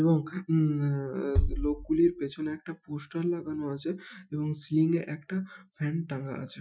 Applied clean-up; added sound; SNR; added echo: classical method Wiener filter.